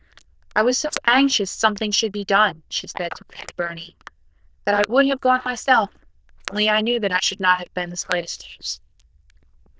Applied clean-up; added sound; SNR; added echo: neural diffusion model UNIVERSE++.